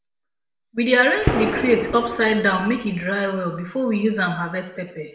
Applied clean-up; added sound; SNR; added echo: none; Gunshot, gunfire; 4 dB; reverberation time 0.7 s.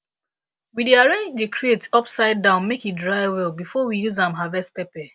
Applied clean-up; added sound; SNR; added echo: none; none; none; none.